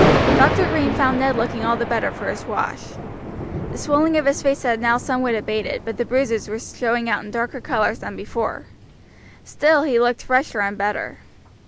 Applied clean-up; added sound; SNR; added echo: none; Thunder; 4 dB; none.